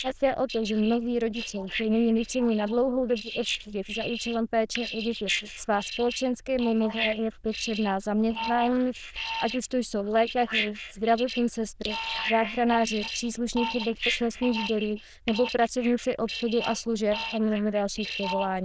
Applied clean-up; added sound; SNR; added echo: neural diffusion model UNIVERSE++.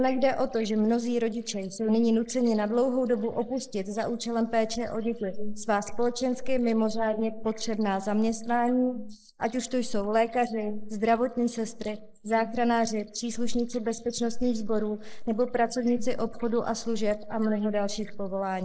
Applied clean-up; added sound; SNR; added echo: neural mask model Resemble Enhance denoiser.